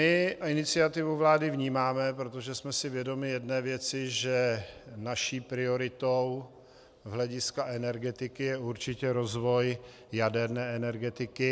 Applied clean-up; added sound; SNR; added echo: none; none; none; none.